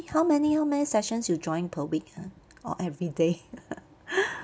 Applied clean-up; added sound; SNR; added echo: none; none; none; none.